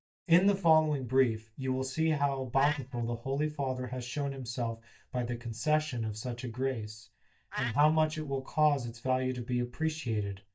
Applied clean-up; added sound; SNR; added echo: neural mask model DeepFilterNet 3.